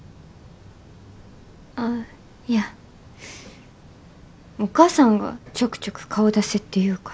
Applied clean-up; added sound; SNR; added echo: none; none; none; none.